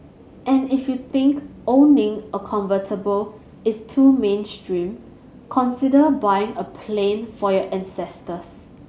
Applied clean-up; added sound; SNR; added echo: none; none; none; none.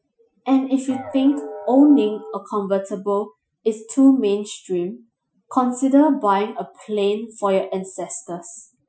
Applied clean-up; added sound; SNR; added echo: classical method Wiener filter.